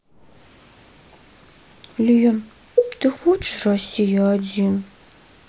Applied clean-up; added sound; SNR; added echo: neural mask model Resemble Enhance denoiser.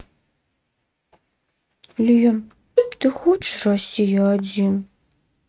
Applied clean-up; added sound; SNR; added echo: neural mask model RNNoise.